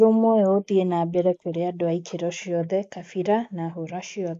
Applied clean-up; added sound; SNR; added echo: neural mask model Resemble Enhance denoiser.